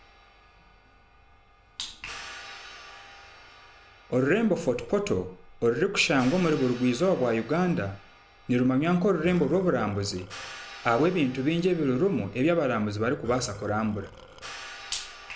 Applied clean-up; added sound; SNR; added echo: none; Hi-hat + Burping, eructation; 19 dB; none.